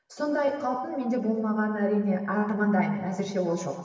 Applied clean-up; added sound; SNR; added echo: none; none; none; reverberation time 1.3 s.